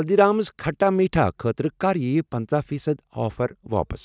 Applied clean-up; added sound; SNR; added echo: none; none; none; none.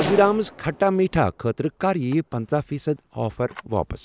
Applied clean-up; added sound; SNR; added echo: none; Gunshot, gunfire; 14 dB; none.